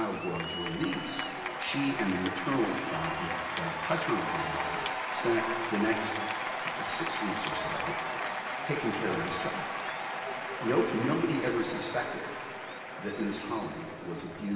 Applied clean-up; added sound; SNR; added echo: none; Applause / Cheering; 2 dB; reverberation time 1.4 s.